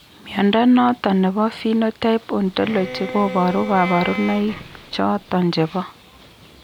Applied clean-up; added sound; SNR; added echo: none; Bowed string instrument; 11 dB; none.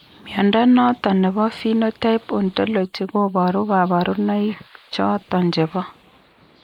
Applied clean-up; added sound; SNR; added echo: neural mask model Resemble Enhance denoiser.